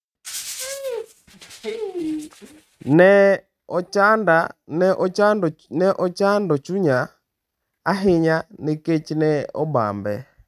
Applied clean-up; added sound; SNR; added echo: neural mask model RNNoise.